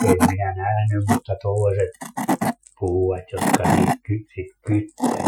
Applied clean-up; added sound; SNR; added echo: classical method Wiener filter.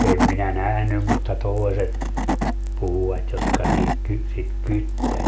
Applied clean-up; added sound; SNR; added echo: none; Wood / Tools; 4 dB; none.